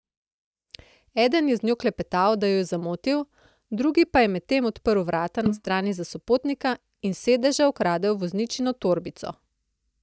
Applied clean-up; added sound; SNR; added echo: neural mask model DeepFilterNet 3.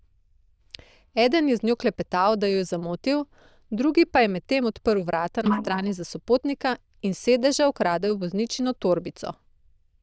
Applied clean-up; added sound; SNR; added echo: neural diffusion model UNIVERSE++.